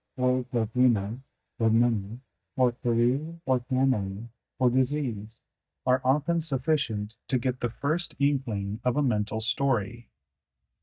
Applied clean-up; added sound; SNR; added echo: neural mask model DeepFilterNet 3.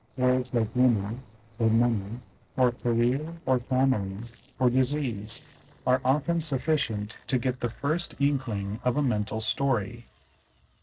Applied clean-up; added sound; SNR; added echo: neural separator model SepFormer DNS4.